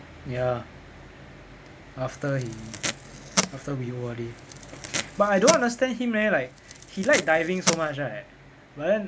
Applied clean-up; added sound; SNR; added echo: none; Packing tape, duct tape; 5 dB; none.